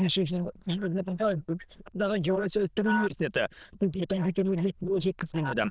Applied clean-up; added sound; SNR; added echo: neural diffusion model UNIVERSE++.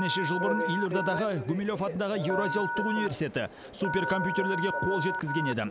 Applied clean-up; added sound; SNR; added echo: none; Telephone; 4 dB; none.